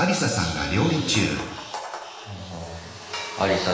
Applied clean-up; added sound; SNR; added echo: none; none; none; reverberation time 0.9 s.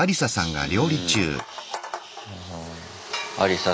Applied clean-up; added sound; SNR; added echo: none; none; none; none.